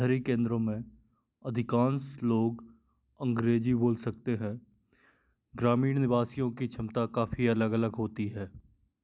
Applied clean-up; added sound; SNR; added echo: none; none; none; none.